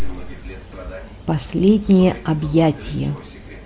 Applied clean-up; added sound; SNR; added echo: none; Thunder; 18 dB; none.